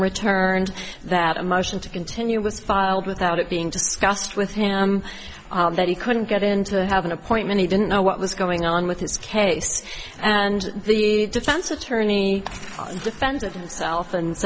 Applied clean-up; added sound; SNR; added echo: none; Rattle (instrument); 17 dB; none.